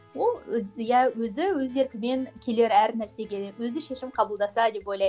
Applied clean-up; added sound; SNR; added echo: none; none; none; none.